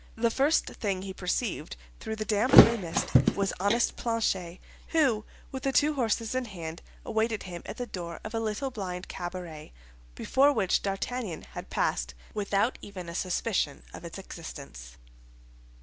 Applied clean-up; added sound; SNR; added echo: none; Thump, thud; -5 dB; none.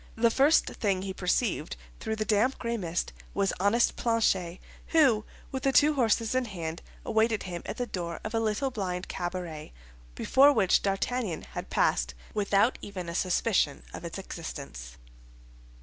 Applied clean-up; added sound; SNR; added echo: none; none; none; none.